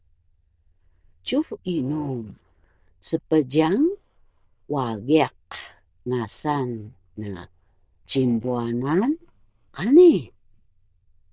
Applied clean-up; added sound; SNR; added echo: neural diffusion model UNIVERSE++.